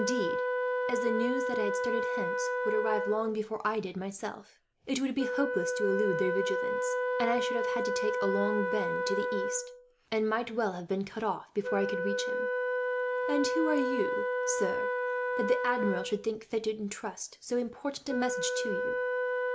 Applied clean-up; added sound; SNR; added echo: none; Wind instrument, woodwind instrument; -1 dB; none.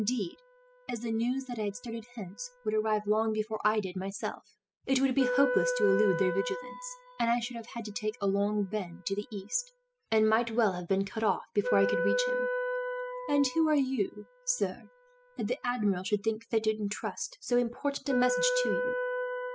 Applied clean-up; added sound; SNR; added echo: classical method spectral subtraction.